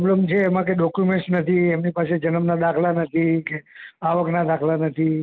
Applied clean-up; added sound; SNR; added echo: none; none; none; none.